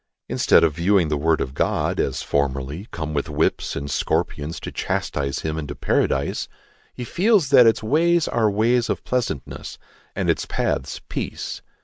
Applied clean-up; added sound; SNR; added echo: none; none; none; none.